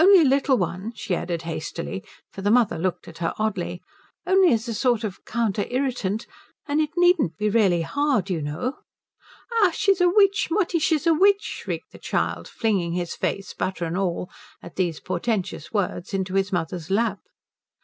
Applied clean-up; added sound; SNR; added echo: none; none; none; none.